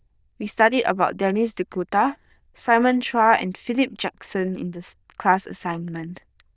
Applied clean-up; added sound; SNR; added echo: neural diffusion model UNIVERSE++.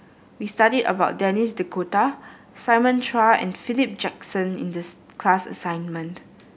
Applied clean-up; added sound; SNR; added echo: none; none; none; none.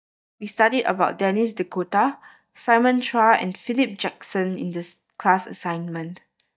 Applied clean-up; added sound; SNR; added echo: neural mask model DeepFilterNet 3.